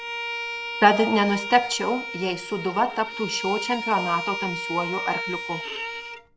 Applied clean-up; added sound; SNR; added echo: none; Bowed string instrument; 7 dB; none.